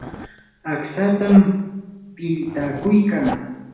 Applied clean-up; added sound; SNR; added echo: none; Zipper (clothing); 16 dB; reverberation time 1.0 s.